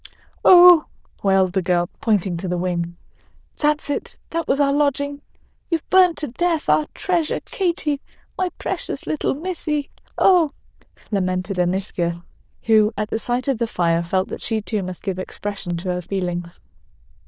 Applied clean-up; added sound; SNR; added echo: neural diffusion model UNIVERSE++.